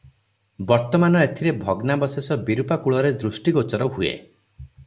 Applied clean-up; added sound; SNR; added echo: none; none; none; none.